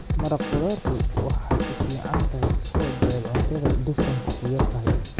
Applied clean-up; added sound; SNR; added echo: none; Drum / Drum kit + Run; -4 dB; none.